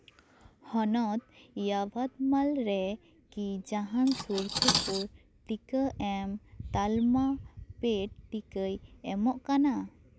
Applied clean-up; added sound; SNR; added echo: none; Cutlery, silverware; 5 dB; none.